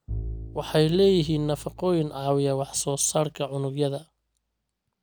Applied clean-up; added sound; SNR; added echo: none; Bowed string instrument; 15 dB; none.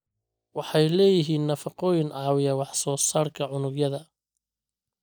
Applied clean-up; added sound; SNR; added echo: neural mask model DeepFilterNet 3.